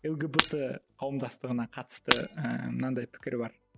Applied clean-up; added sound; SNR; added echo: none; Shatter; 2 dB; none.